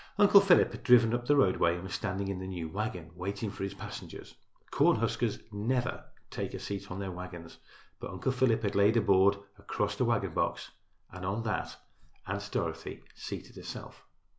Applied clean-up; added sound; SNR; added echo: none; none; none; none.